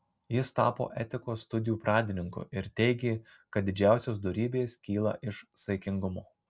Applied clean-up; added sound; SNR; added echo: none; none; none; none.